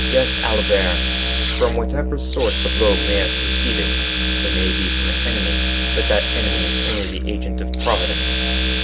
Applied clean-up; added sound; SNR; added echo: none; Musical instrument + Domestic sounds, home sounds; -5 dB; none.